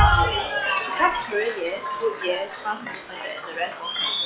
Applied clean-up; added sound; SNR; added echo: classical method log-MMSE.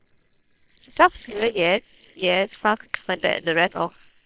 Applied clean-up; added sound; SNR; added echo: neural separator model SepFormer WHAM!.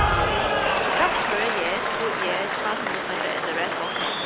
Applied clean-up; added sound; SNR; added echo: none; Applause / Cheering; -5 dB; none.